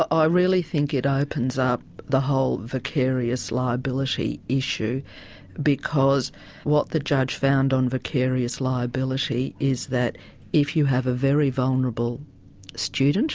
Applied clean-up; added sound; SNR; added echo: none; none; none; none.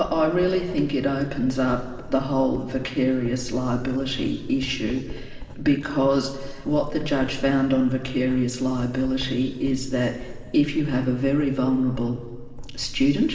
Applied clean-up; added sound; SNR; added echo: none; Writing; 12 dB; reverberation time 2.6 s.